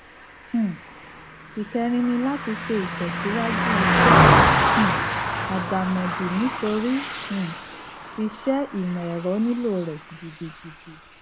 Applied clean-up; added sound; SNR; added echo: none; Car passing by; -3 dB; none.